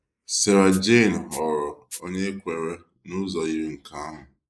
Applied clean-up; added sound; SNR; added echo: neural mask model Resemble Enhance denoiser.